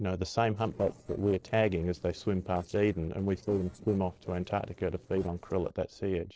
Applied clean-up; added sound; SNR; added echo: neural separator model SepFormer DNS4.